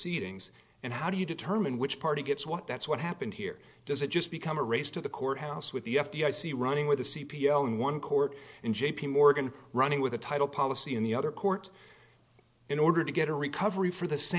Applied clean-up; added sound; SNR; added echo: none; none; none; none.